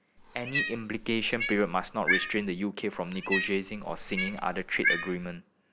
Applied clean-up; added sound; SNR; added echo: none; Cat; 3 dB; none.